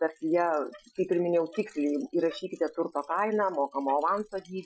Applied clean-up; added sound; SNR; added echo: classical method Wiener filter.